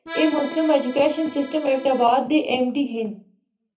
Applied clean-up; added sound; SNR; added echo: none; Accordion; 12 dB; reverberation time 0.3 s.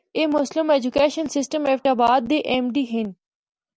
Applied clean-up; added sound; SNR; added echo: none; none; none; none.